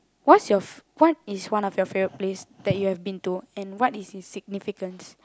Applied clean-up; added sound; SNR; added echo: none; none; none; none.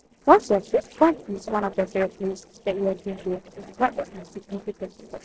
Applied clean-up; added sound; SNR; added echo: neural separator model SepFormer DNS4.